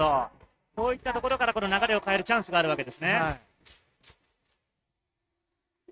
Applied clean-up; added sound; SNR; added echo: neural mask model RNNoise.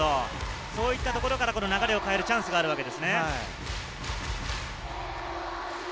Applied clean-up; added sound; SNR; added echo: none; none; none; none.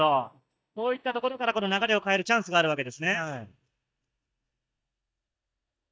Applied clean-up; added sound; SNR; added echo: neural mask model DeepFilterNet 3.